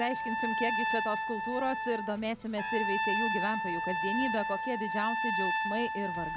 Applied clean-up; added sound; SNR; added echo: none; Trumpet; -2 dB; none.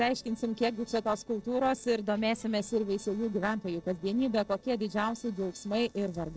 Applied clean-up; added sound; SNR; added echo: neural separator model SepFormer DNS4.